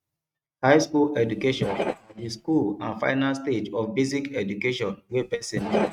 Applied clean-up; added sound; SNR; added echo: neural mask model RNNoise.